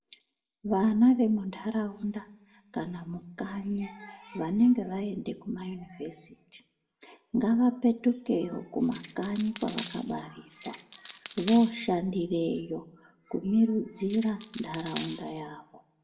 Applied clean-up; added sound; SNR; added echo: none; Coin (dropping); 4 dB; reverberation time 0.5 s.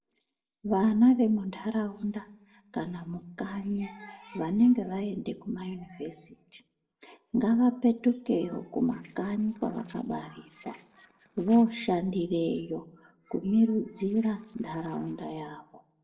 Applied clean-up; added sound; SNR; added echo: neural separator model SepFormer DNS4.